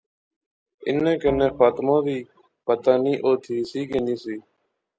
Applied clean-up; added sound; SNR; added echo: none; Bowed string instrument; 16 dB; none.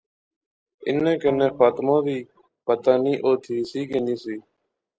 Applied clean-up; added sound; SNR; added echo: neural separator model SepFormer DNS4.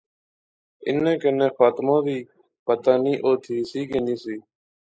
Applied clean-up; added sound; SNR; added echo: neural mask model Resemble Enhance denoiser.